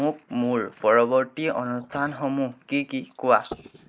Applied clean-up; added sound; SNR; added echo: neural mask model Resemble Enhance denoiser.